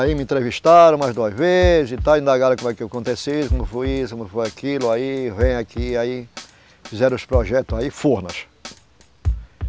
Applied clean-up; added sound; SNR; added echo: none; Drum kit; 9 dB; none.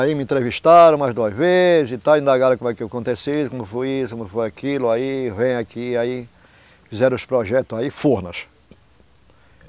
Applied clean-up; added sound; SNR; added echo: none; none; none; none.